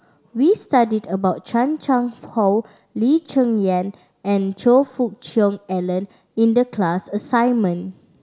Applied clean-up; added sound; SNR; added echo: none; none; none; none.